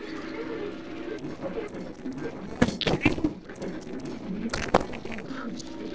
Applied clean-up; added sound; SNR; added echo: neural separator model SepFormer DNS4.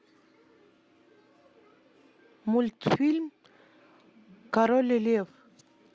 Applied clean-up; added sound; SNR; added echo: none; none; none; none.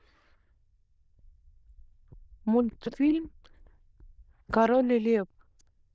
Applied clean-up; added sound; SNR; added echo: neural diffusion model UNIVERSE++.